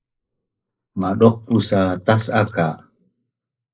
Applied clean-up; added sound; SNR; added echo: neural mask model Resemble Enhance denoiser.